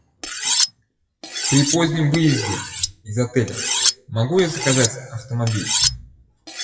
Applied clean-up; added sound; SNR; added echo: classical method WPE with log-MMSE.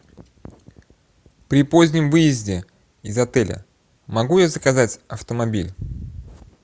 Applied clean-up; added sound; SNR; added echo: none; none; none; none.